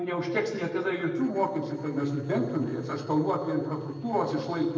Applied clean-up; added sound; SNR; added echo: neural separator model SepFormer DNS4.